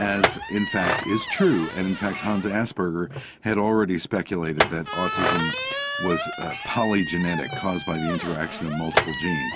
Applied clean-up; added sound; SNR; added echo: none; Squeak + Chink, clink; 2 dB; none.